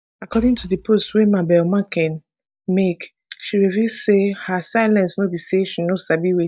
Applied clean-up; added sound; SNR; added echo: neural mask model DeepFilterNet 3.